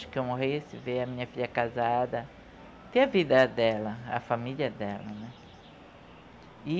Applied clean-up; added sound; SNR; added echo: none; none; none; none.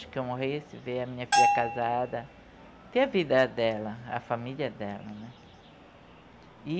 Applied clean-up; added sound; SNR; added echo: none; Bell; -3 dB; none.